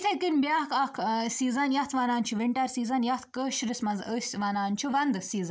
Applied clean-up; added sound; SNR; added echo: none; none; none; none.